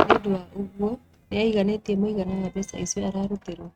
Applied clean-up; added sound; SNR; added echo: neural mask model RNNoise.